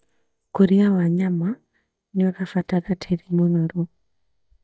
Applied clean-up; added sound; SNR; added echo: neural mask model DeepFilterNet 3.